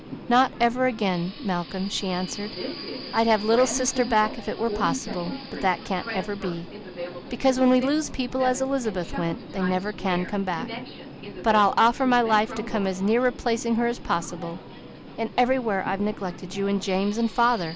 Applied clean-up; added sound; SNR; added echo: none; Subway, metro, underground; 12 dB; none.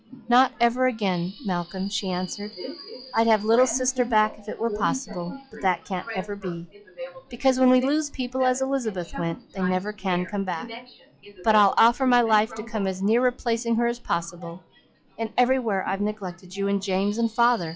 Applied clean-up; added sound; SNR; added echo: classical method log-MMSE.